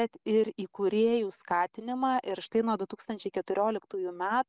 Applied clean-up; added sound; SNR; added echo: none; none; none; none.